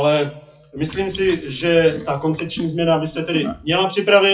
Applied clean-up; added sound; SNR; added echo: classical method WPE with log-MMSE.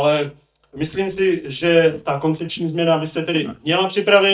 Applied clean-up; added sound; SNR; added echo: neural mask model DeepFilterNet 3.